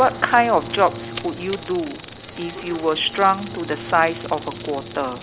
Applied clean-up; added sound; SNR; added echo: none; Insect + Bowed string instrument; 12 dB; none.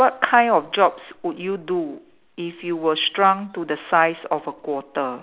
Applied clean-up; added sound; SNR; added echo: none; none; none; none.